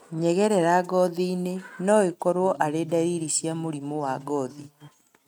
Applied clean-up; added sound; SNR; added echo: neural mask model RNNoise.